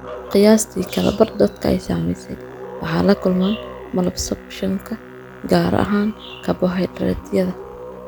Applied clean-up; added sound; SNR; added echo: none; Musical instrument; 15 dB; none.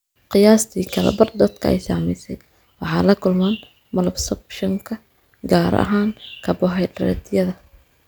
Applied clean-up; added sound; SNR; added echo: none; none; none; none.